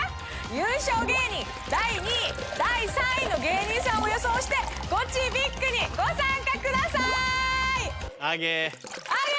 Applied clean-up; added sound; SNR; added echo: none; Water / Splash, splatter + Liquid; 11 dB; none.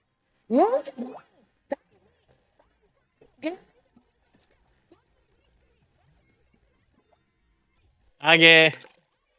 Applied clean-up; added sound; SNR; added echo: neural mask model DeepFilterNet 3.